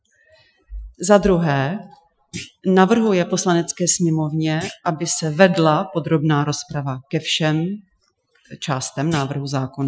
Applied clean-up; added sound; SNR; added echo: classical method Wiener filter.